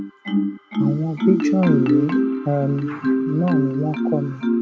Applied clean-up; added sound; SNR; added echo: none; Marimba, xylophone; -2 dB; none.